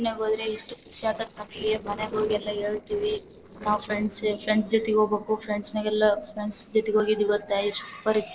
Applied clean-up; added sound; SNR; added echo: neural separator model SepFormer DNS4.